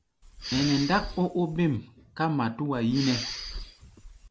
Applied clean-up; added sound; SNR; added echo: none; Respiratory sounds; 9 dB; none.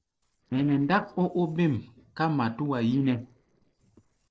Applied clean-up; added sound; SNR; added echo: neural separator model SepFormer DNS4.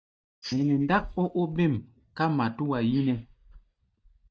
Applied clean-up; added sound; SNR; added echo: neural mask model DeepFilterNet 3.